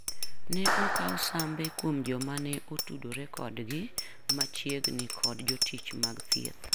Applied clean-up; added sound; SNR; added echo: none; Bicycle bell + Clapping; 1 dB; none.